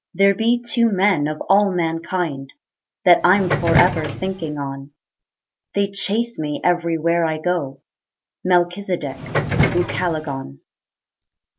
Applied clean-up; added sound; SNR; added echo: none; Subway, metro, underground; 2 dB; none.